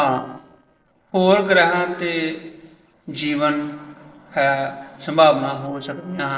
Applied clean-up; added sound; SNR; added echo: neural separator model SepFormer DNS4.